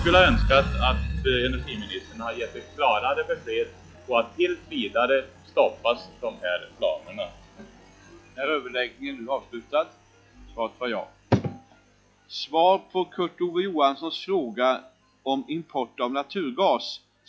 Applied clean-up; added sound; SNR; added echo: classical method log-MMSE.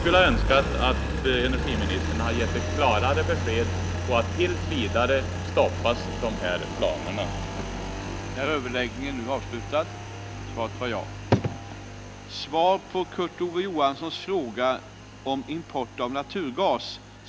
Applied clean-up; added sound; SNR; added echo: none; Engine; 4 dB; none.